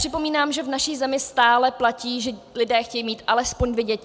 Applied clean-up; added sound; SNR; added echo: none; none; none; none.